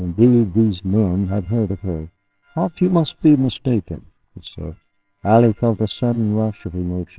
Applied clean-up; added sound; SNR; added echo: neural separator model SepFormer WHAMR!.